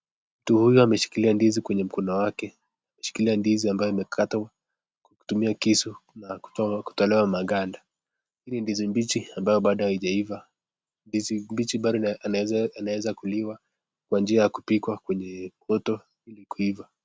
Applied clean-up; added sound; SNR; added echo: none; none; none; none.